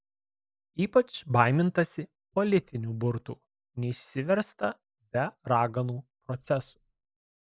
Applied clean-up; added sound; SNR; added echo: neural mask model Resemble Enhance denoiser.